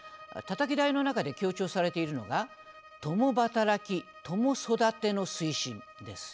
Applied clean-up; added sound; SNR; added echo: none; Bowed string instrument; 20 dB; none.